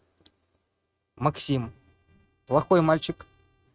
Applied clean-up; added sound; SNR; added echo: neural mask model RNNoise.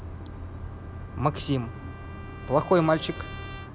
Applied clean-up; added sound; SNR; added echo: none; Trumpet; 19 dB; none.